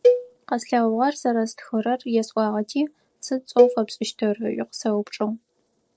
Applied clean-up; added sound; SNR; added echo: neural separator model SepFormer DNS4.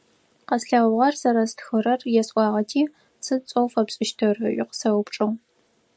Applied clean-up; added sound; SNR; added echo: none; none; none; none.